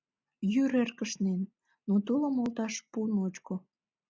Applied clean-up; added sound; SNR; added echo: none; none; none; none.